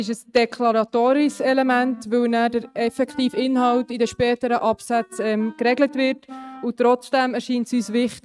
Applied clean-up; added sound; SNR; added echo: neural mask model RNNoise.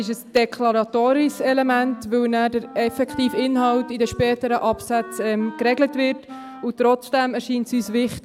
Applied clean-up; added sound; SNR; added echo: none; Wind instrument, woodwind instrument; 18 dB; none.